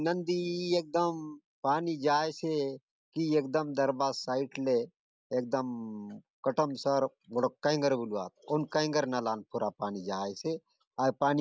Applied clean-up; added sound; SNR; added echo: none; none; none; none.